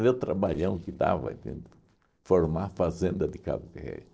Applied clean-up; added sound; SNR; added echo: neural separator model SepFormer DNS4.